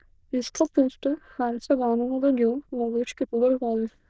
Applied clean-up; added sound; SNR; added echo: neural diffusion model UNIVERSE++.